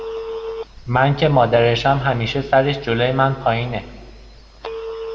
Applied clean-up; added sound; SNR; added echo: none; Telephone; 14 dB; reverberation time 1.1 s.